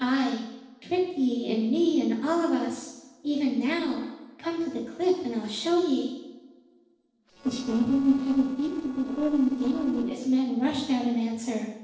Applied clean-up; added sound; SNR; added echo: neural separator model SepFormer DNS4.